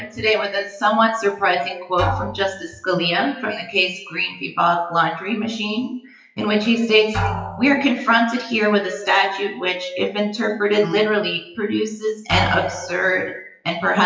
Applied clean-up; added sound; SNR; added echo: classical method WPE with log-MMSE.